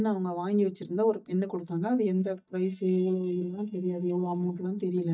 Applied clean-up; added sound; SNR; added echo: neural mask model DeepFilterNet 3.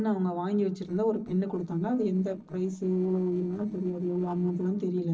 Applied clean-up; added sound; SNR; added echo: neural separator model SepFormer DNS4.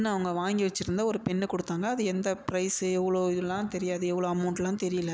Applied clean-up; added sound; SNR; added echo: none; none; none; none.